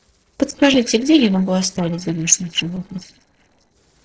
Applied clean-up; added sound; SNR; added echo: neural separator model SepFormer DNS4.